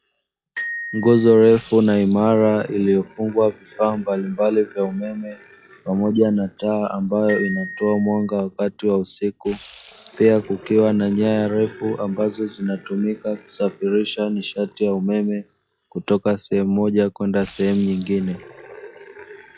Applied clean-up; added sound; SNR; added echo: classical method log-MMSE.